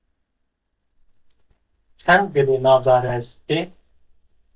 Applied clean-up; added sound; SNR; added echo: neural mask model DeepFilterNet 3.